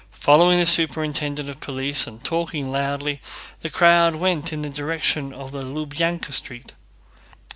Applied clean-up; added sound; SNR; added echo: none; none; none; none.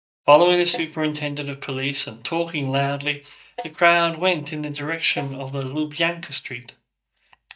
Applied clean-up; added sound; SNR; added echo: neural mask model DeepFilterNet 3.